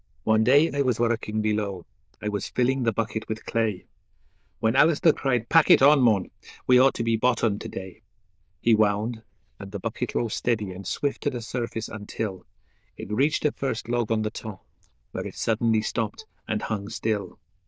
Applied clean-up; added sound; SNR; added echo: neural diffusion model UNIVERSE++.